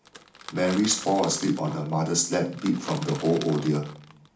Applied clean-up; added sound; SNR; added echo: none; Crackle / Crushing; 16 dB; reverberation time 0.4 s.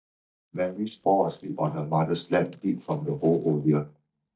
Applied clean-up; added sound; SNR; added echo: neural mask model DeepFilterNet 3.